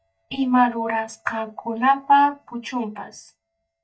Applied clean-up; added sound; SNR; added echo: neural mask model DeepFilterNet 3.